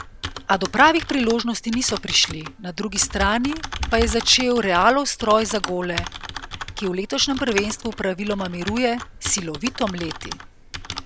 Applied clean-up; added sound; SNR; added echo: none; Typing; 10 dB; none.